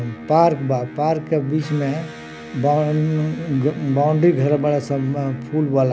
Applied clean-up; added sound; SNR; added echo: none; Electric guitar; 16 dB; none.